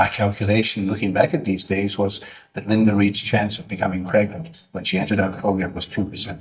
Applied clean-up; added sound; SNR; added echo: neural mask model DeepFilterNet 3.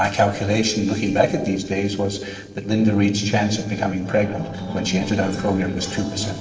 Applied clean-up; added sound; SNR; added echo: neural separator model SepFormer DNS4.